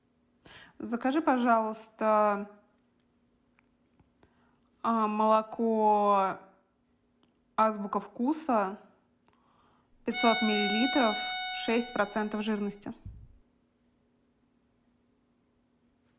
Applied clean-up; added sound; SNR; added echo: none; Bowed string instrument; 4 dB; none.